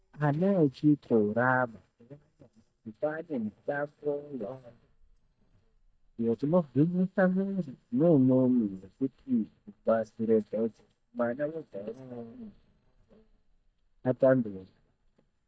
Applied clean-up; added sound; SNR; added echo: neural mask model DeepFilterNet 3.